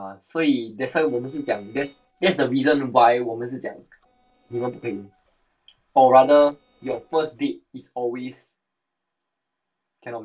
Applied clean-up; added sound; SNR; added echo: neural separator model SepFormer DNS4.